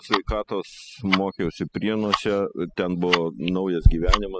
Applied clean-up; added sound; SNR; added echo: classical method spectral subtraction.